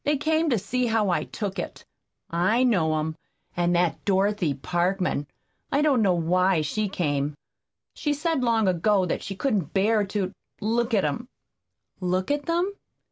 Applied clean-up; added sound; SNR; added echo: none; none; none; none.